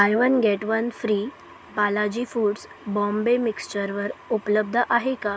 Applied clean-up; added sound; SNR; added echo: none; none; none; none.